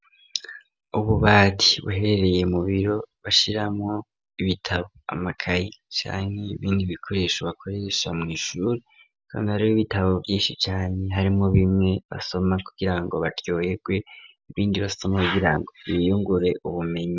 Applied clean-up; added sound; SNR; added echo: none; none; none; none.